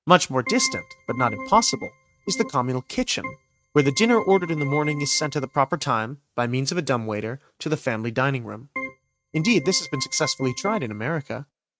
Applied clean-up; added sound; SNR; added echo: neural mask model RNNoise.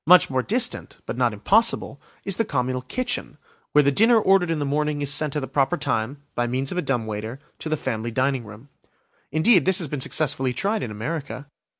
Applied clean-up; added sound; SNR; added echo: none; none; none; none.